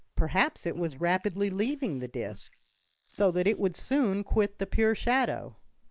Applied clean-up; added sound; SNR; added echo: neural mask model Resemble Enhance denoiser.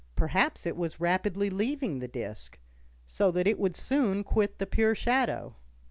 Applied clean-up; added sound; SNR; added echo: none; none; none; none.